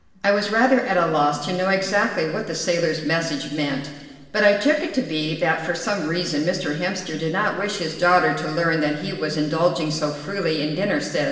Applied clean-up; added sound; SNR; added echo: none; none; none; reverberation time 1.2 s.